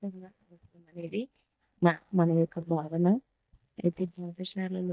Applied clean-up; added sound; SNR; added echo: neural mask model DeepFilterNet 3.